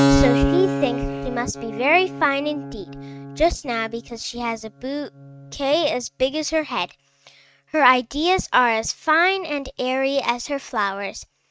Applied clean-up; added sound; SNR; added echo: neural mask model RNNoise.